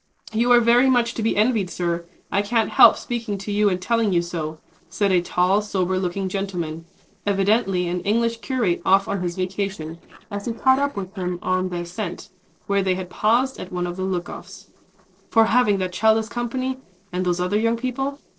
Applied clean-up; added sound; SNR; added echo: neural separator model SepFormer DNS4.